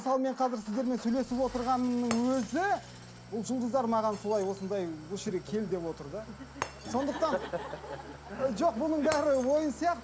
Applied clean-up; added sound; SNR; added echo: none; Idling / Engine starting + Shatter; 15 dB; none.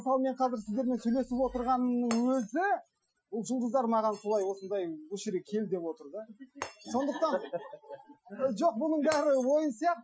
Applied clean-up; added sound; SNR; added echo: classical method Wiener filter.